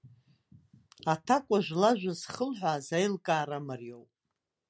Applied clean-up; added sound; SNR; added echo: none; none; none; none.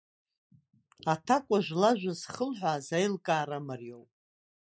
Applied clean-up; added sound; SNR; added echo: neural mask model Resemble Enhance denoiser.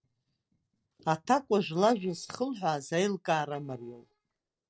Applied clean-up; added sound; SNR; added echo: neural separator model SepFormer DNS4.